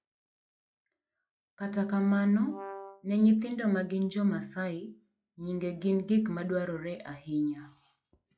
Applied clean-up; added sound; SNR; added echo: classical method log-MMSE.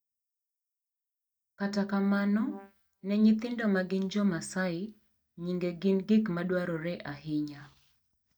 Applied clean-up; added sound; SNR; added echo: neural mask model DeepFilterNet 3.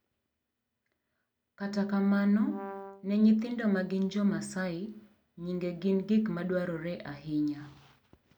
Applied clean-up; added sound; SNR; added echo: none; Brass instrument; 13 dB; none.